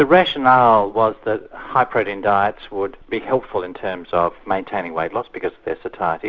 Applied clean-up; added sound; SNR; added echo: none; none; none; none.